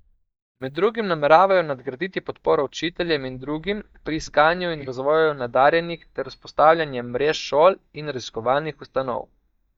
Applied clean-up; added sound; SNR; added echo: neural mask model DeepFilterNet 3.